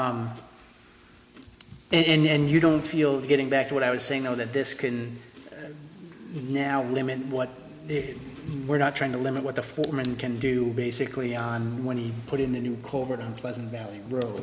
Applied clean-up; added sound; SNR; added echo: none; none; none; none.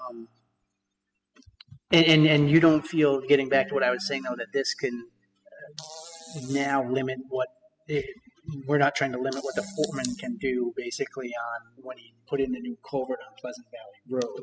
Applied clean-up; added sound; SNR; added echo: classical method spectral subtraction.